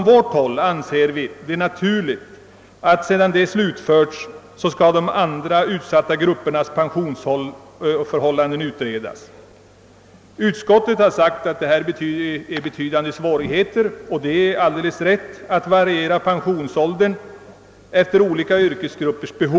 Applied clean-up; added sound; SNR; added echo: none; none; none; none.